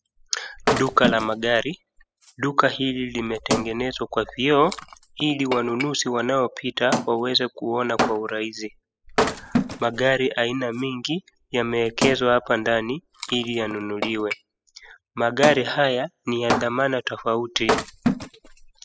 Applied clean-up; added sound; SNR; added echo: classical method spectral subtraction.